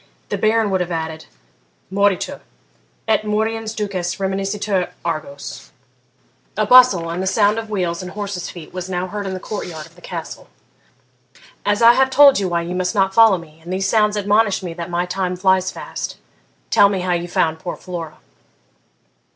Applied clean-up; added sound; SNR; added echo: none; none; none; none.